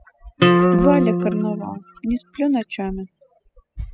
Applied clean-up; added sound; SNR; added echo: classical method spectral subtraction.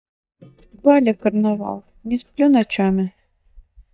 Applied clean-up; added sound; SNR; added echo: neural mask model DeepFilterNet 3.